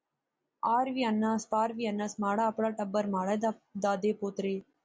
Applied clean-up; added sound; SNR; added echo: none; none; none; none.